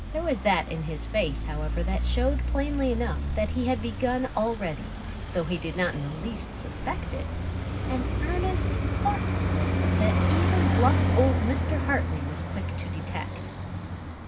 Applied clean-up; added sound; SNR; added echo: none; Traffic noise, roadway noise; -3 dB; reverberation time 0.4 s.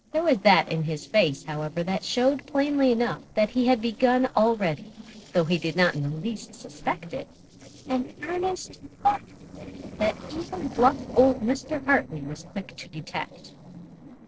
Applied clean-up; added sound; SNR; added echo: neural separator model SepFormer DNS4.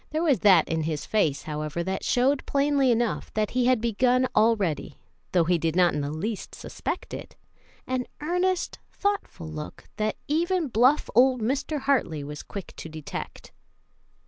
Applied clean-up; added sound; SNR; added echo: none; none; none; none.